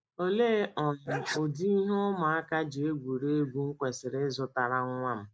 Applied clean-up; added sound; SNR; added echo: neural mask model Resemble Enhance denoiser.